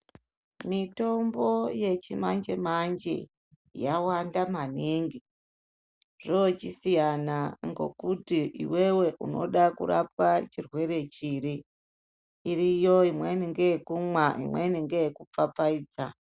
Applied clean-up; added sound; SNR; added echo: none; none; none; none.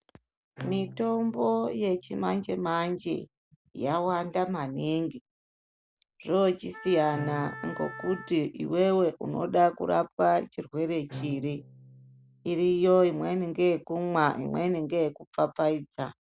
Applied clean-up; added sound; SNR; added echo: none; Wind instrument, woodwind instrument + Bowed string instrument; 17 dB; none.